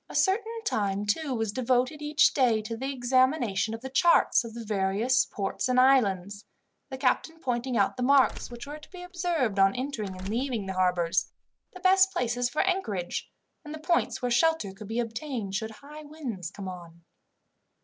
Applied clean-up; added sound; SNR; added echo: none; Door; 16 dB; none.